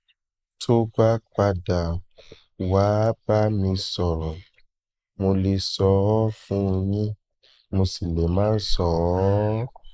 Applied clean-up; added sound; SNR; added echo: neural mask model Resemble Enhance denoiser.